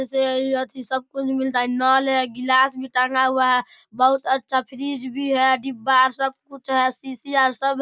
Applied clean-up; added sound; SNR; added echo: none; none; none; none.